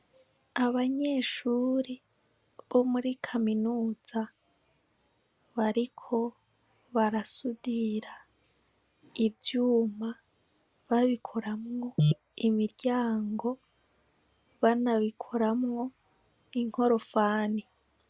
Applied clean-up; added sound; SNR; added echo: none; none; none; none.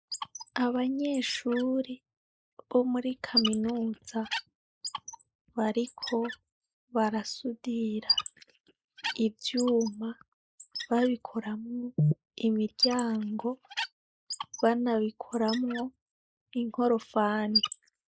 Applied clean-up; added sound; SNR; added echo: neural mask model Resemble Enhance denoiser.